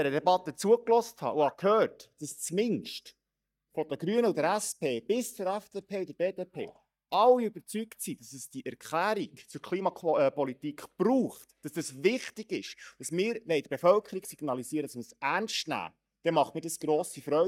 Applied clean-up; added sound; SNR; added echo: neural mask model DeepFilterNet 3.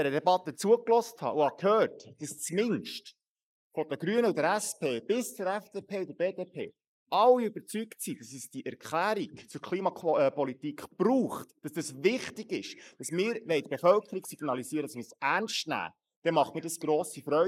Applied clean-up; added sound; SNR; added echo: neural mask model Resemble Enhance denoiser.